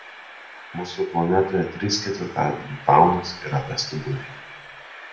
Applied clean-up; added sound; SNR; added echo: none; Train; 17 dB; reverberation time 0.7 s.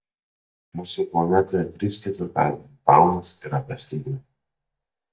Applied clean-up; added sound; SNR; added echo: neural mask model DeepFilterNet 3.